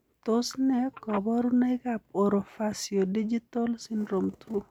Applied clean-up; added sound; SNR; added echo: none; Telephone; 18 dB; none.